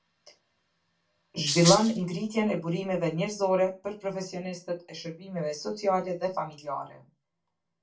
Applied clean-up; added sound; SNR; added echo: none; Rattle (instrument); 0 dB; reverberation time 0.2 s.